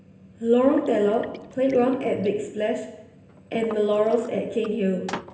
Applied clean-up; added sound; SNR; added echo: none; Liquid; 20 dB; reverberation time 0.9 s.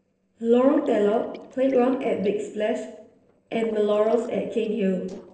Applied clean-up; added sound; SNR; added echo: neural separator model SepFormer DNS4.